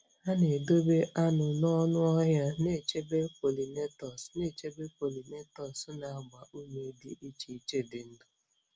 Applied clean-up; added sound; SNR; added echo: none; none; none; none.